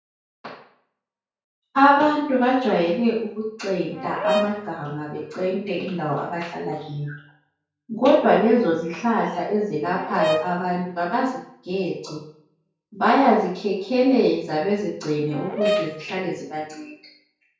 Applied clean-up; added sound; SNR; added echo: none; Brass instrument; 5 dB; reverberation time 0.5 s.